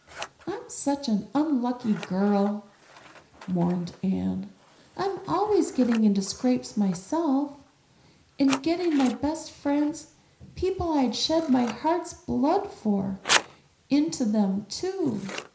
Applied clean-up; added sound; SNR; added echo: none; Scissors; 13 dB; reverberation time 0.5 s.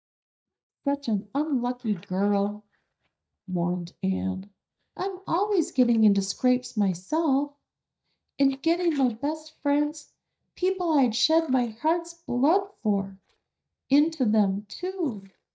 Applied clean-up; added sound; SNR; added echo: neural mask model DeepFilterNet 3.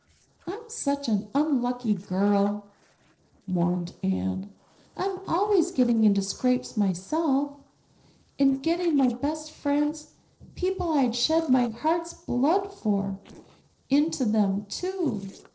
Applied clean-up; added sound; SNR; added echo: neural separator model SepFormer DNS4.